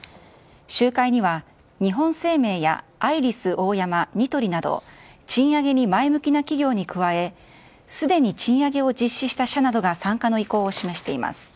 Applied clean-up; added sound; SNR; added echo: none; none; none; none.